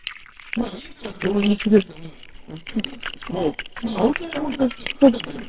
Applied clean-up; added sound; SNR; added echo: neural separator model SepFormer WHAMR!.